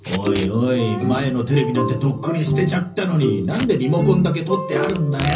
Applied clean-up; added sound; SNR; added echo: none; Packing tape, duct tape / Tearing; 15 dB; reverberation time 0.5 s.